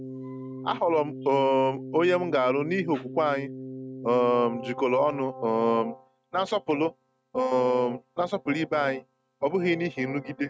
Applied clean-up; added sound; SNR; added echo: neural mask model RNNoise.